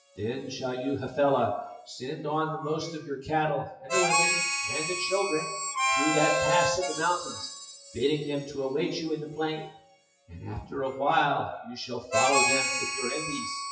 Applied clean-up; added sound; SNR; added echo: classical method WPE with log-MMSE.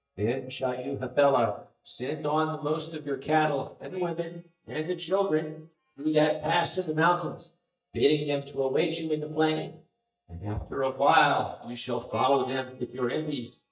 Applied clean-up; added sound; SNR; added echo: neural mask model DeepFilterNet 3.